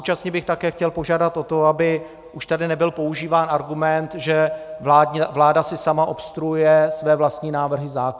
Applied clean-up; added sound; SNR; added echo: none; none; none; none.